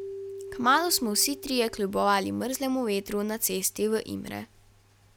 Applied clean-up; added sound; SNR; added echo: none; Keyboard (musical); 17 dB; none.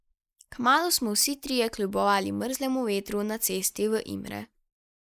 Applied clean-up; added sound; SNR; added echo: neural mask model Resemble Enhance denoiser.